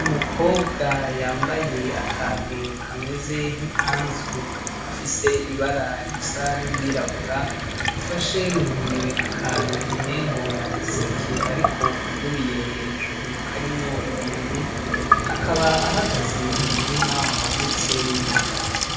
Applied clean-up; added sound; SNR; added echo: none; Sink (filling or washing) / Water tap, faucet; -1 dB; reverberation time 0.7 s.